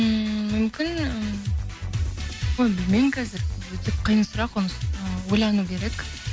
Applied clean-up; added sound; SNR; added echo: none; none; none; none.